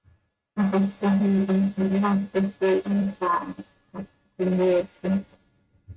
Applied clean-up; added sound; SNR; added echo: neural mask model RNNoise.